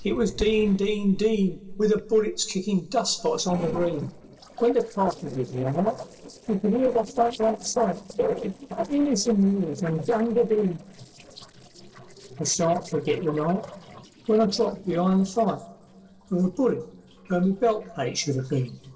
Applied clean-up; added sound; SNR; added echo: neural separator model SepFormer DNS4.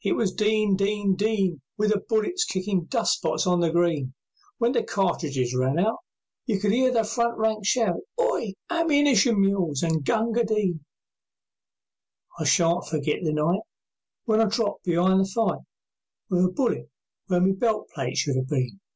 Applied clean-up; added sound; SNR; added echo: none; none; none; none.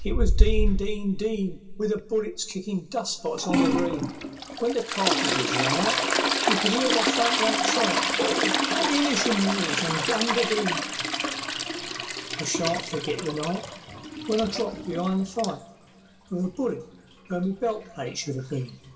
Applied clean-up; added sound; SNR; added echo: none; Trickle, dribble / Toilet flush; -2 dB; reverberation time 1.5 s.